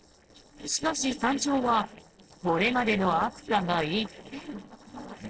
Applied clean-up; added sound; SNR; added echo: neural separator model SepFormer DNS4.